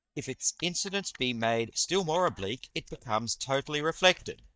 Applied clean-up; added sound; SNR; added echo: neural mask model DeepFilterNet 3.